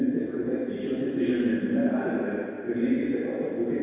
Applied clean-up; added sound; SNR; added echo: none; none; none; reverberation time 1.9 s.